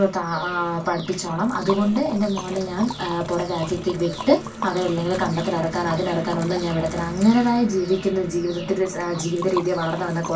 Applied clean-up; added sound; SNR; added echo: none; Liquid; 15 dB; reverberation time 0.2 s.